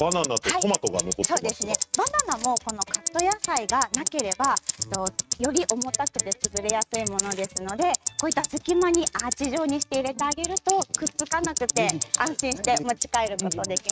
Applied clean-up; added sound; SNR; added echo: neural mask model RNNoise.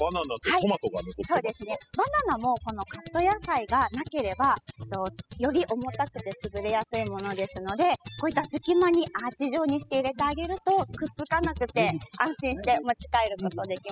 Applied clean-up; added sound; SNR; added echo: classical method spectral subtraction.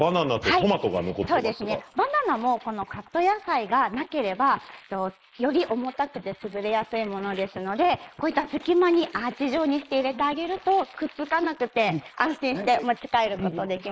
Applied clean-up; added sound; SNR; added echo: neural mask model Resemble Enhance denoiser.